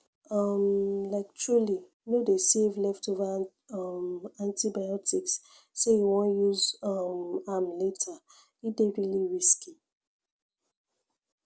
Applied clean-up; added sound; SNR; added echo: none; none; none; none.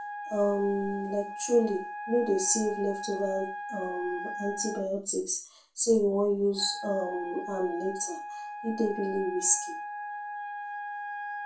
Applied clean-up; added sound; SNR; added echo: none; Wind instrument, woodwind instrument; 8 dB; reverberation time 0.3 s.